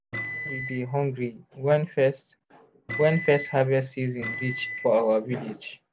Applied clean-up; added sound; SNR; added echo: none; Microwave oven; 9 dB; none.